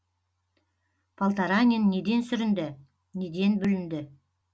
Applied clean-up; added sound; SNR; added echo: none; none; none; none.